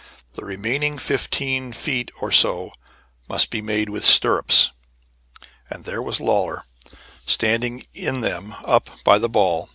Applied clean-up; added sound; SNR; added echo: none; none; none; none.